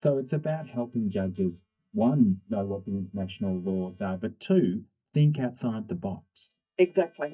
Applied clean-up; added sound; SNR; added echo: neural mask model DeepFilterNet 3.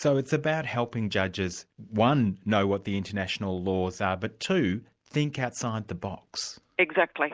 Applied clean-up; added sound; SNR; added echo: none; none; none; none.